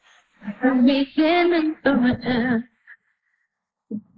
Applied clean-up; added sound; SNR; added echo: neural mask model Resemble Enhance denoiser.